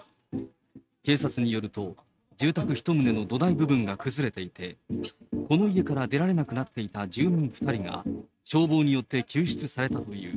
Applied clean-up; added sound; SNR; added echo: neural mask model RNNoise.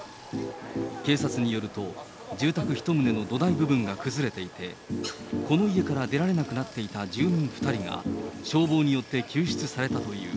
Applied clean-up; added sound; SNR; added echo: none; Stream; 20 dB; none.